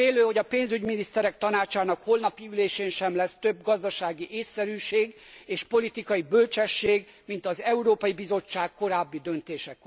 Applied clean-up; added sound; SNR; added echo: none; none; none; none.